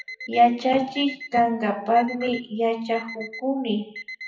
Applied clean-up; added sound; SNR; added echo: classical method WPE with log-MMSE.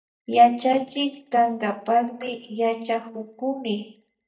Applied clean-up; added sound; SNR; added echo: neural mask model DeepFilterNet 3.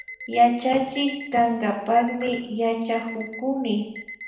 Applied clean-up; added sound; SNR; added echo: none; Alarm; 17 dB; reverberation time 0.7 s.